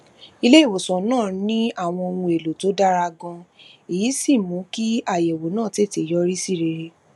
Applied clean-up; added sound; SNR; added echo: none; none; none; none.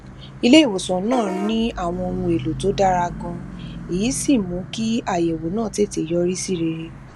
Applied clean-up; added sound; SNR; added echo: none; Bus / Vehicle horn, car horn, honking; 12 dB; none.